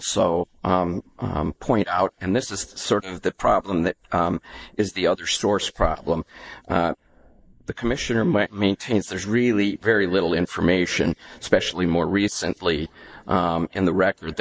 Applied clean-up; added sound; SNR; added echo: neural mask model Resemble Enhance denoiser.